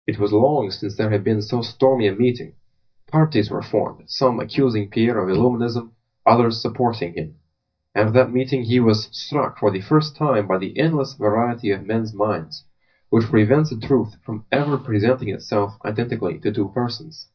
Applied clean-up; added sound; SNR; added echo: neural mask model DeepFilterNet 3.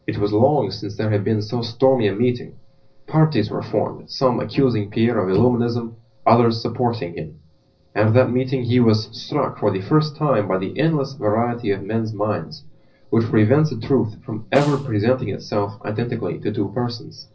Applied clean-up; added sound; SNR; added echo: neural separator model SepFormer DNS4.